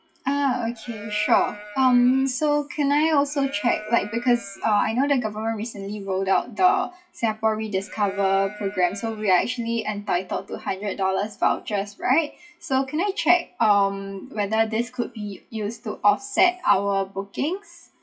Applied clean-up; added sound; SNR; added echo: classical method WPE with log-MMSE.